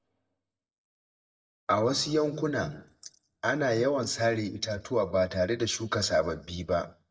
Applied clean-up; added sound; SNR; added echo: neural mask model DeepFilterNet 3.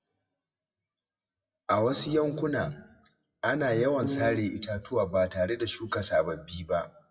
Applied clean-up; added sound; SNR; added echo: classical method WPE with log-MMSE.